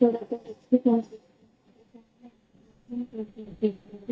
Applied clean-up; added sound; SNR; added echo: neural mask model DeepFilterNet 3.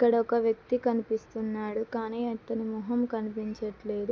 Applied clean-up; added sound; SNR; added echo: none; none; none; none.